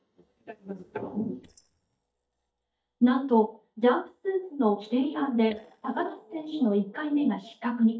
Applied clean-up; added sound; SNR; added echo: neural mask model DeepFilterNet 3.